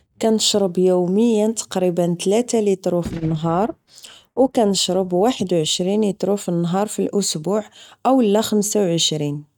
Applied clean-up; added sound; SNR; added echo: neural mask model RNNoise.